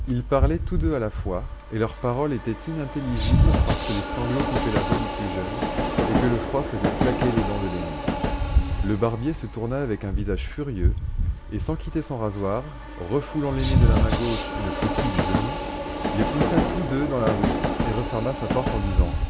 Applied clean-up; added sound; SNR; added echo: none; Train; -3 dB; none.